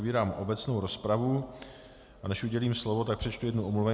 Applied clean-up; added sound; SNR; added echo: none; none; none; none.